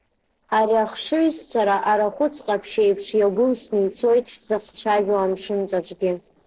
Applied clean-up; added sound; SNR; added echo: neural separator model SepFormer DNS4.